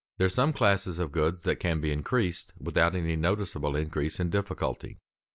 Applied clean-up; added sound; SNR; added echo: none; none; none; none.